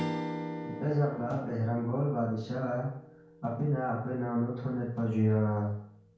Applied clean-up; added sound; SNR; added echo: none; Strum; 11 dB; reverberation time 0.5 s.